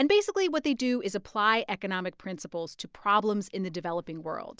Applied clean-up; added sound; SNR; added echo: none; none; none; none.